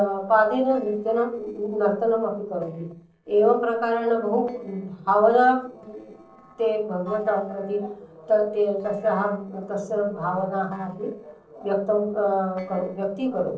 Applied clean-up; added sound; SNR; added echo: neural separator model SepFormer DNS4.